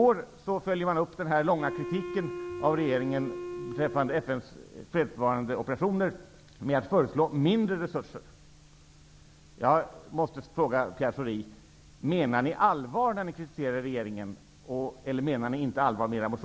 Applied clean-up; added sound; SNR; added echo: none; Wind instrument, woodwind instrument; 9 dB; none.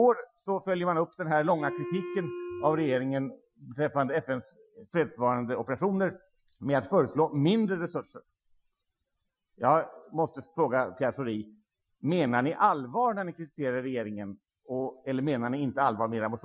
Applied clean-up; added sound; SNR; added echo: classical method Wiener filter.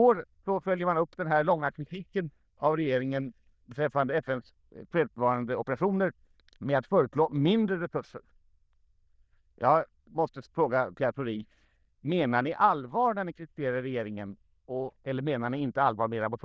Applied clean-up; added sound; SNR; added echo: neural diffusion model UNIVERSE++.